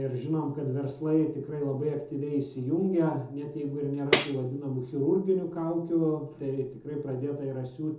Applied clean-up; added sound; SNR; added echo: none; Tambourine; -5 dB; reverberation time 0.5 s.